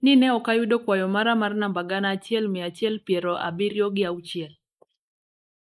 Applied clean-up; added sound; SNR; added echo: neural mask model Resemble Enhance denoiser.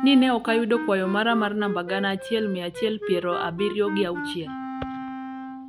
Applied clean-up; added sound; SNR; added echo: none; Wind instrument, woodwind instrument; 9 dB; none.